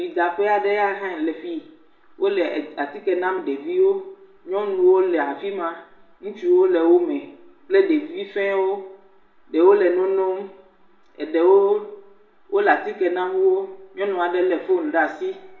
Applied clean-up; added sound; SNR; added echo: none; none; none; reverberation time 0.5 s.